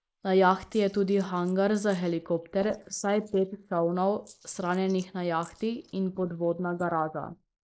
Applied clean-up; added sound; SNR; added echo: neural mask model Resemble Enhance denoiser.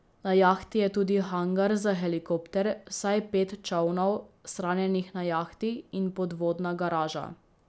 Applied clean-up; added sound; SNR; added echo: none; none; none; none.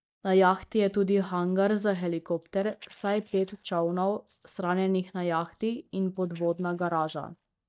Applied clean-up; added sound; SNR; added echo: neural mask model DeepFilterNet 3.